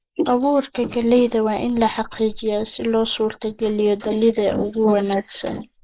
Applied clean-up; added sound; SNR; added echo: neural mask model Resemble Enhance denoiser.